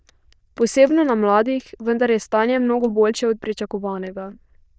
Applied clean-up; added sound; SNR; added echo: neural diffusion model UNIVERSE++.